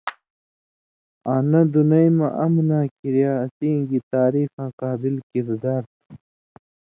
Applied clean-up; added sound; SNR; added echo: none; Clapping; 19 dB; none.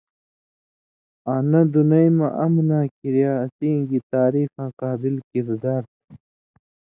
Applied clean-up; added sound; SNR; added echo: neural mask model DeepFilterNet 3.